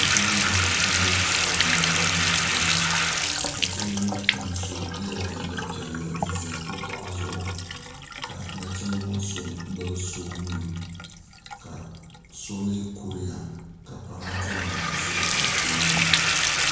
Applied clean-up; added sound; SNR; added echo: none; Bathtub (filling or washing) / Water tap, faucet; -5 dB; reverberation time 0.9 s.